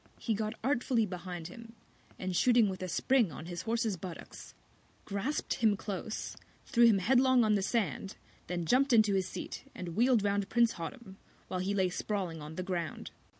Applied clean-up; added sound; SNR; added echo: none; none; none; none.